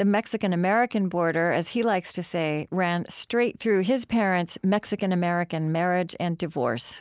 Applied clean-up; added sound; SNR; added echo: none; none; none; none.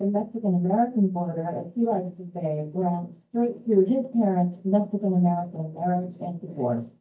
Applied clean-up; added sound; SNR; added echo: neural mask model DeepFilterNet 3.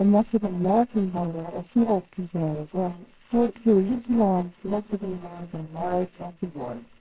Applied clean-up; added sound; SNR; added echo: neural separator model SepFormer WHAMR!.